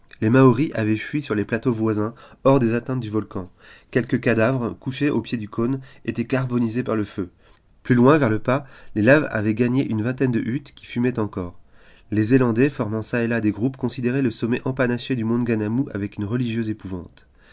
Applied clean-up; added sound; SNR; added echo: none; none; none; none.